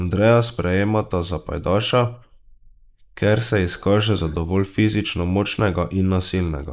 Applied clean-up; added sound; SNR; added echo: neural mask model Resemble Enhance denoiser.